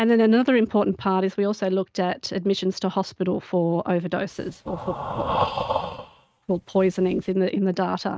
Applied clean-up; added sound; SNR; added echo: neural mask model RNNoise.